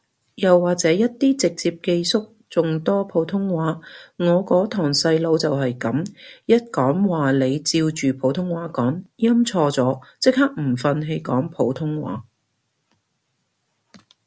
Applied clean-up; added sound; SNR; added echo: none; none; none; none.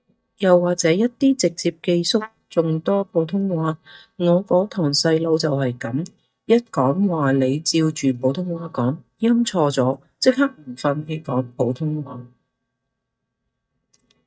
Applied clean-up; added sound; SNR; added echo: neural mask model DeepFilterNet 3.